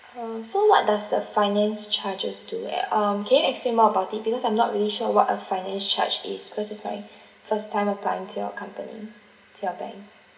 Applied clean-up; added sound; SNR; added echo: none; none; none; reverberation time 0.3 s.